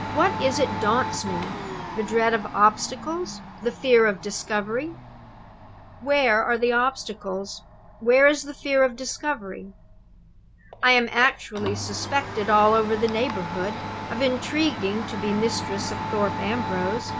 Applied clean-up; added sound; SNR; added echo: none; Domestic sounds, home sounds; 9 dB; none.